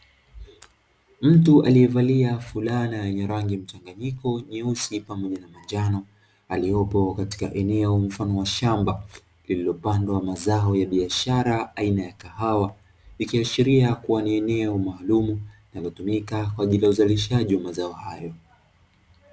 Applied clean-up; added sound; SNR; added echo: none; none; none; none.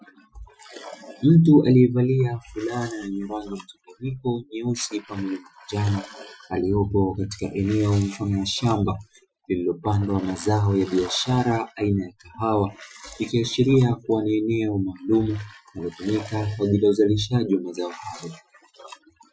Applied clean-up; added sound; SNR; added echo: classical method Wiener filter.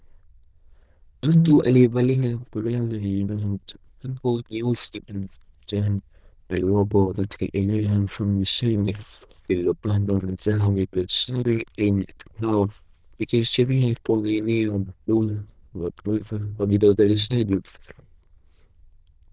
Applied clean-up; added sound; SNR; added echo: neural diffusion model UNIVERSE++.